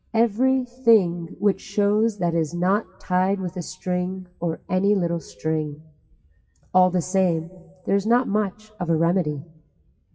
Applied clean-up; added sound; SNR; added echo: classical method WPE with log-MMSE.